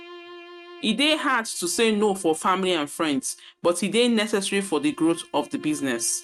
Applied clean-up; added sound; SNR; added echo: neural mask model RNNoise.